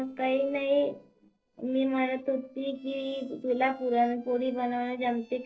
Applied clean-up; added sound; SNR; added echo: neural separator model SepFormer DNS4.